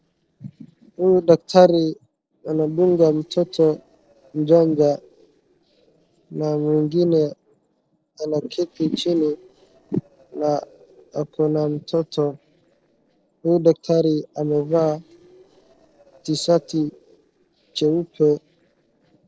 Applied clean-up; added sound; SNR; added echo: neural separator model SepFormer DNS4.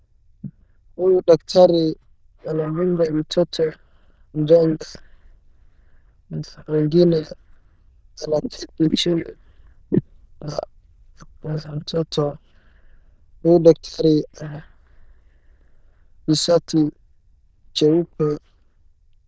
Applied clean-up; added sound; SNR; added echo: neural diffusion model UNIVERSE++.